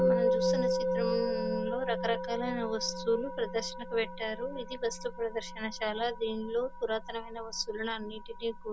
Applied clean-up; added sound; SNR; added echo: none; Musical instrument; 0 dB; none.